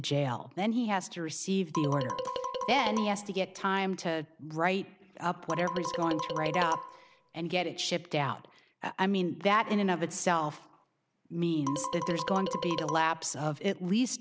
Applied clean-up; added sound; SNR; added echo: none; Marimba, xylophone; 5 dB; none.